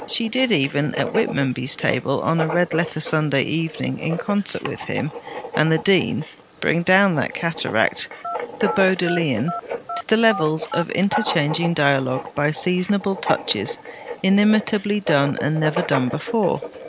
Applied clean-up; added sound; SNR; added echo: none; Writing + Telephone; 10 dB; none.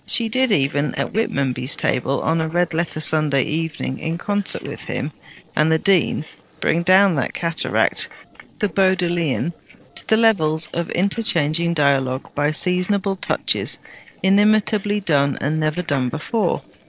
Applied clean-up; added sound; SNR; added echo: neural separator model SepFormer DNS4.